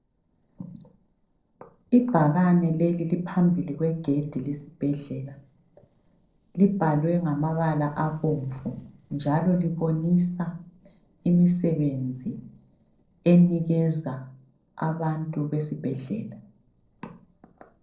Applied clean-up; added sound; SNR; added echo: neural separator model SepFormer DNS4.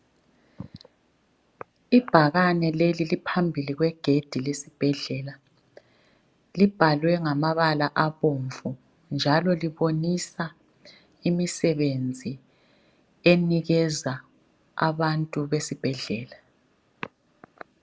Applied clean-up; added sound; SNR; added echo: none; none; none; none.